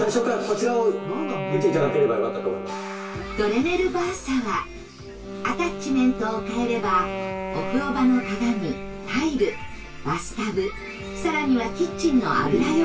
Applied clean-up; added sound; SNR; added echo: none; Wind instrument, woodwind instrument; 9 dB; reverberation time 0.1 s.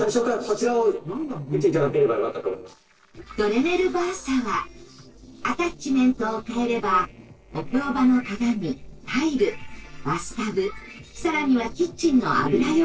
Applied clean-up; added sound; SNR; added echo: neural separator model SepFormer DNS4.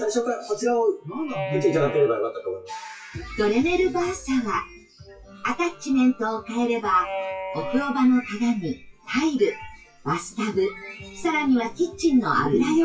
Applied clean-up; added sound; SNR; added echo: classical method WPE with log-MMSE.